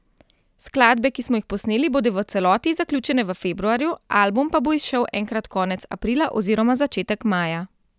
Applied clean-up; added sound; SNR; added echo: none; none; none; none.